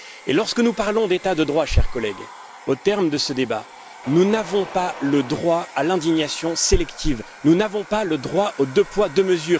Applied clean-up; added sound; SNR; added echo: none; Domestic sounds, home sounds + Mechanisms; 19 dB; none.